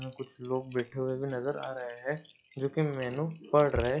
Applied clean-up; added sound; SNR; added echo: classical method log-MMSE.